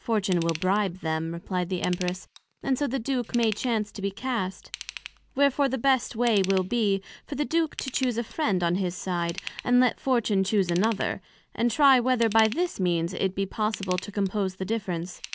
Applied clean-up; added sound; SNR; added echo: none; Ratchet, pawl / Tools; 17 dB; none.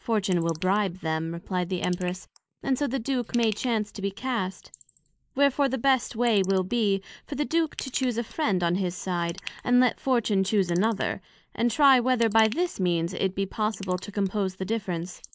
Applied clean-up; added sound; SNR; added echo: neural mask model Resemble Enhance denoiser.